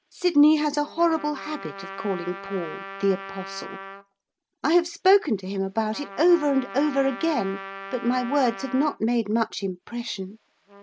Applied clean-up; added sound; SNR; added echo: none; Trumpet; 15 dB; none.